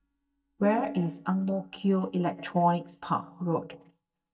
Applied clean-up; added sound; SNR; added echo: neural mask model DeepFilterNet 3.